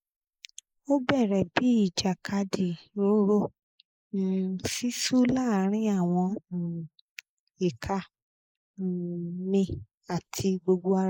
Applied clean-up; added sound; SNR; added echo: neural mask model Resemble Enhance denoiser.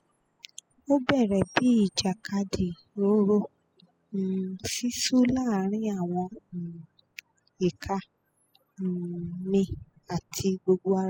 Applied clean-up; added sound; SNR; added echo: classical method spectral subtraction.